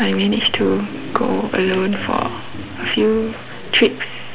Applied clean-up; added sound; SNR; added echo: none; Organ; 15 dB; none.